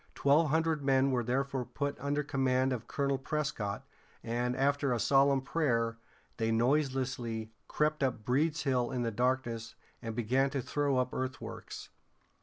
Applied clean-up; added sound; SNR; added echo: none; none; none; none.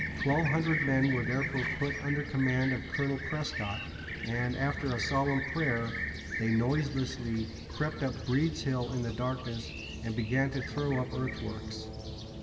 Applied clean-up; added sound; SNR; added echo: none; Fixed-wing aircraft, airplane; 5 dB; reverberation time 1.7 s.